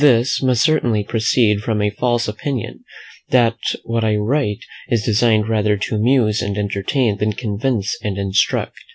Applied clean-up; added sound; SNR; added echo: none; none; none; none.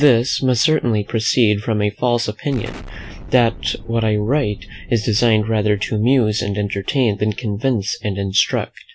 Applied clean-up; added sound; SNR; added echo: none; Explosion; 20 dB; none.